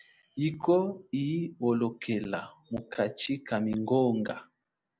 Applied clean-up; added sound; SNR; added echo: none; none; none; none.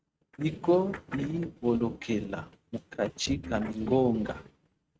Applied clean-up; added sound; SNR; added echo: neural mask model RNNoise.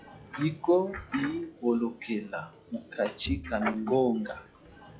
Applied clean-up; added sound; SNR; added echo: classical method log-MMSE.